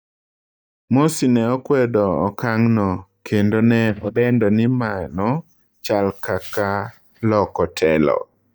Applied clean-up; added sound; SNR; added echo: neural mask model DeepFilterNet 3.